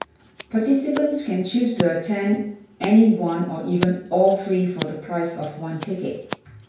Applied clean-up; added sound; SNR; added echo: none; Scissors; 13 dB; reverberation time 0.5 s.